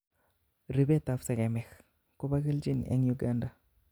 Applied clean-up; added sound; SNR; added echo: none; none; none; none.